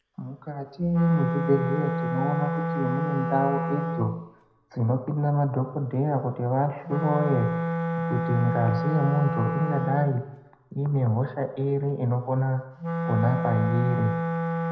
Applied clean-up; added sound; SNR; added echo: none; Wind instrument, woodwind instrument; 3 dB; reverberation time 0.7 s.